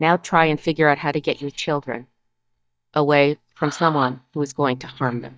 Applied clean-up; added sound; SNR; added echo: neural mask model DeepFilterNet 3.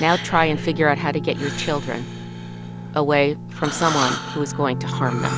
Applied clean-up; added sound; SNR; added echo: none; Breathing; 11 dB; none.